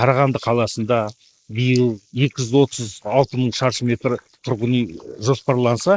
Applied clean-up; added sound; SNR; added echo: neural mask model Resemble Enhance denoiser.